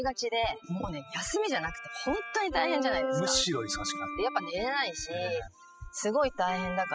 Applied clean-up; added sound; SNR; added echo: classical method spectral subtraction.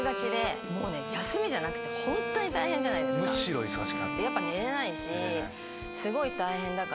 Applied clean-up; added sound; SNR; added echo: none; Bowed string instrument; 3 dB; none.